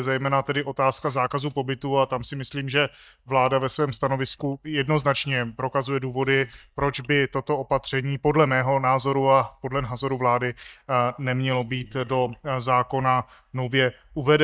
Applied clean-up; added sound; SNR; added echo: neural mask model DeepFilterNet 3.